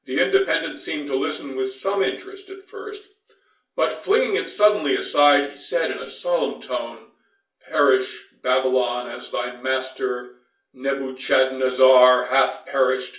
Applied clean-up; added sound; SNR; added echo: none; none; none; reverberation time 0.3 s.